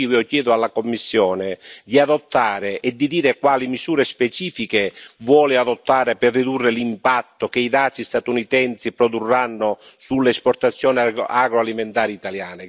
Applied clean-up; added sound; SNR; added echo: none; none; none; none.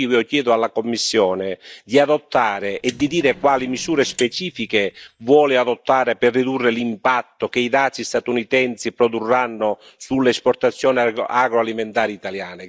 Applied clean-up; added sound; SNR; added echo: neural mask model DeepFilterNet 3.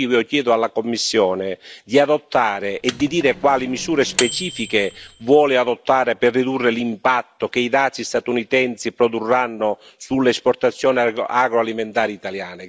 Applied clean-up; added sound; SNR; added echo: none; Microwave oven; 12 dB; none.